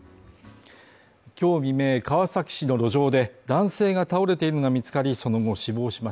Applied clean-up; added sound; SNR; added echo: none; none; none; none.